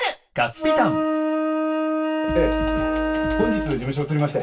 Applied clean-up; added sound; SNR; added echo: none; Wind instrument, woodwind instrument; -2 dB; reverberation time 0.2 s.